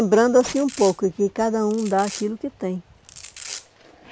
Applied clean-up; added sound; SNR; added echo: none; Domestic sounds, home sounds; 17 dB; none.